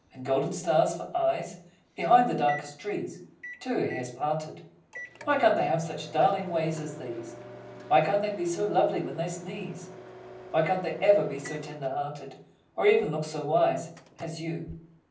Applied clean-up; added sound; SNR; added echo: none; Microwave oven; 18 dB; reverberation time 0.6 s.